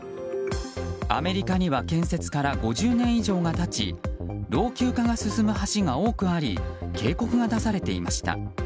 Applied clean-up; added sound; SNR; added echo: none; none; none; none.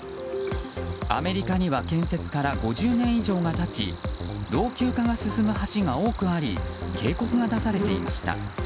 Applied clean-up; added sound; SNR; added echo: none; Cricket; 11 dB; none.